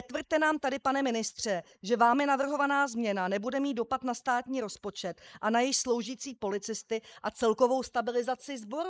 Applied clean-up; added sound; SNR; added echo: neural mask model Resemble Enhance denoiser.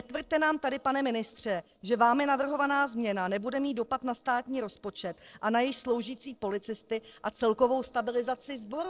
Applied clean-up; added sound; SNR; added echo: neural separator model SepFormer DNS4.